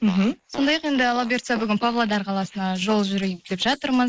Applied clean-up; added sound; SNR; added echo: neural mask model Resemble Enhance denoiser.